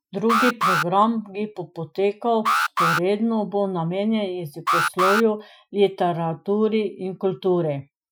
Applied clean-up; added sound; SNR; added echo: classical method Wiener filter.